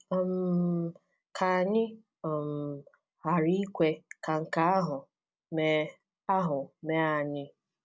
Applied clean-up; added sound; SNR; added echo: none; none; none; none.